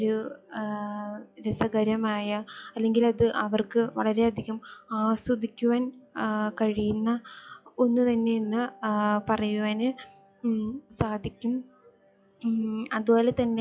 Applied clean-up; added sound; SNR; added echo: classical method log-MMSE.